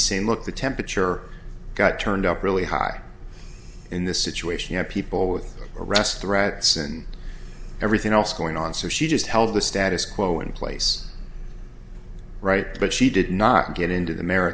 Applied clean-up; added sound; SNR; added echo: none; none; none; none.